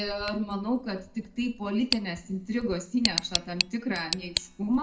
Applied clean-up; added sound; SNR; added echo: none; Tick; 5 dB; reverberation time 0.5 s.